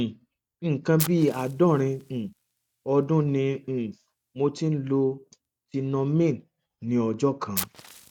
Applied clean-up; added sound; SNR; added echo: none; Fire; 16 dB; none.